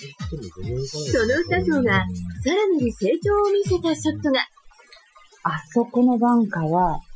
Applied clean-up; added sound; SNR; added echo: classical method Wiener filter.